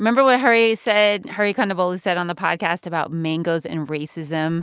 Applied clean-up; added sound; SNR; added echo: none; none; none; none.